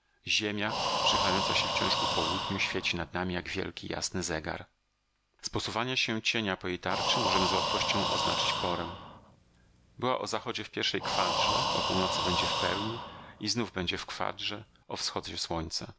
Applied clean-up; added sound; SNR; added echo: none; Breathing; -1 dB; none.